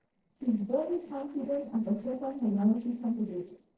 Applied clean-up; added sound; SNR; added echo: neural separator model SepFormer DNS4.